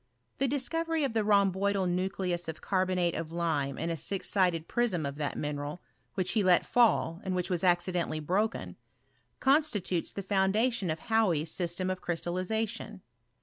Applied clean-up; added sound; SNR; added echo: none; none; none; none.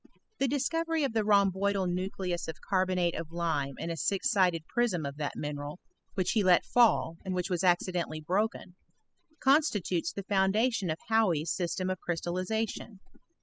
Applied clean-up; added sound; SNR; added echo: classical method spectral subtraction.